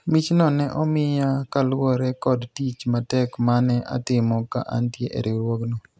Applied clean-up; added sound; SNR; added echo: none; none; none; none.